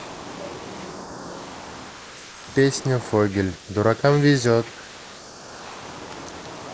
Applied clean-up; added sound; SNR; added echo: neural mask model Resemble Enhance denoiser.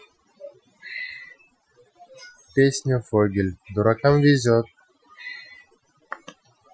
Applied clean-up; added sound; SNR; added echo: classical method Wiener filter.